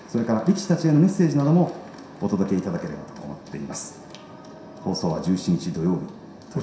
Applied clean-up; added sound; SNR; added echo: none; none; none; reverberation time 0.7 s.